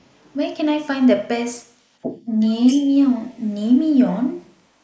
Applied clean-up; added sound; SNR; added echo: neural mask model Resemble Enhance denoiser.